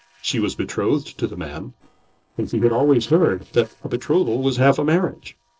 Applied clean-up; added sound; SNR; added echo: neural separator model SepFormer DNS4.